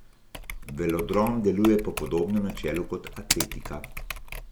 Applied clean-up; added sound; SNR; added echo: none; Typing; 7 dB; none.